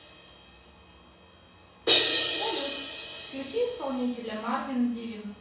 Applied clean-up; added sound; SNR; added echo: none; Crash cymbal; -4 dB; reverberation time 0.7 s.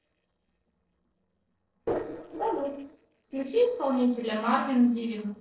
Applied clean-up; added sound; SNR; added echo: neural separator model SepFormer DNS4.